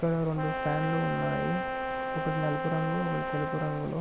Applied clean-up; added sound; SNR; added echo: none; Brass instrument; 2 dB; none.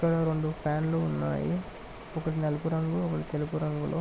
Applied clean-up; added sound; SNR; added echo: none; none; none; none.